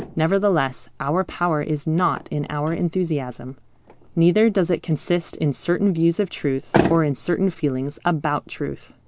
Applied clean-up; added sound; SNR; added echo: none; Motor vehicle (road); 11 dB; none.